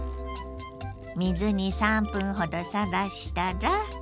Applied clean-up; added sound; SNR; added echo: none; none; none; none.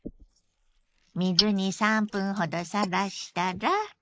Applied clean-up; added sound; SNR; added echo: neural mask model Resemble Enhance denoiser.